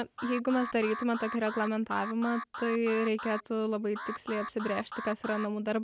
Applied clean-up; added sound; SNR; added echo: none; Alarm; 10 dB; none.